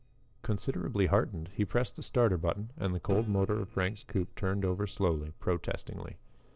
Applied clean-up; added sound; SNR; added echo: neural separator model SepFormer DNS4.